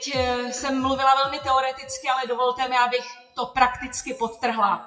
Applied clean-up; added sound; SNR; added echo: classical method WPE with log-MMSE.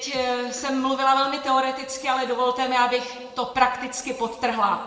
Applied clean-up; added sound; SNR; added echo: neural separator model SepFormer DNS4.